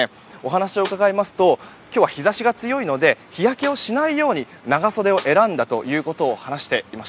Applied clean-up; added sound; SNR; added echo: none; Snare drum; 19 dB; none.